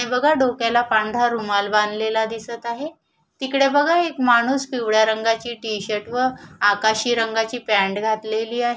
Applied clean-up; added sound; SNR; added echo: none; none; none; none.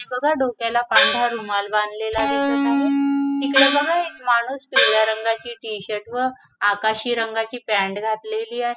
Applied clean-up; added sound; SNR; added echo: classical method spectral subtraction.